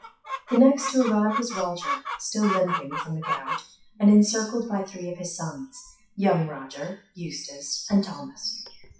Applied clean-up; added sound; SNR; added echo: classical method WPE with log-MMSE.